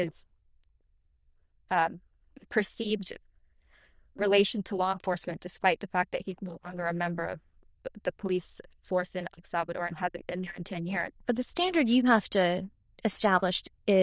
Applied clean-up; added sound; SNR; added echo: neural diffusion model UNIVERSE++.